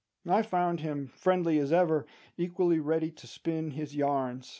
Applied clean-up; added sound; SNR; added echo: none; none; none; none.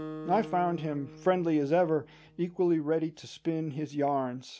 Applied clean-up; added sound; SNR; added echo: none; Acoustic guitar; 17 dB; none.